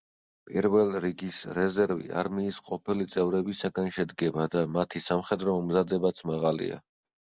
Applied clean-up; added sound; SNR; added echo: none; none; none; none.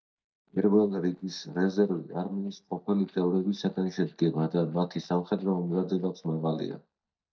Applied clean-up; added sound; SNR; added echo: neural mask model DeepFilterNet 3.